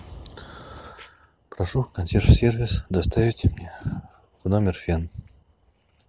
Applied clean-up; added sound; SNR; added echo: none; none; none; none.